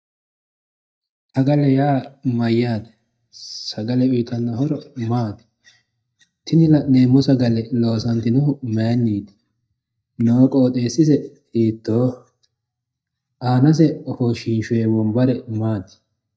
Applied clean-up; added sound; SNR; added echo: neural mask model DeepFilterNet 3.